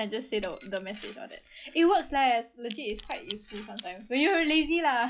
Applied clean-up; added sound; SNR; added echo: classical method log-MMSE.